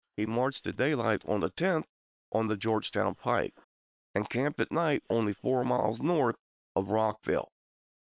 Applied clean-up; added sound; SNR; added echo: neural separator model SepFormer WHAM!.